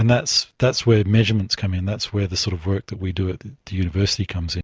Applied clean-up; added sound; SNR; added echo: none; none; none; none.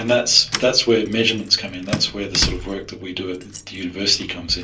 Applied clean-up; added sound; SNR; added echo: none; Keys jangling; 11 dB; reverberation time 0.3 s.